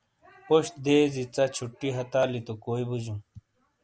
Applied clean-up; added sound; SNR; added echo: none; none; none; none.